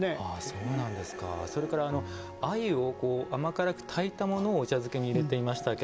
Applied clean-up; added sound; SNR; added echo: none; none; none; none.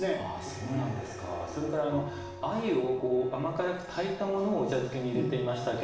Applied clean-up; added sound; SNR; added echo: none; none; none; reverberation time 0.7 s.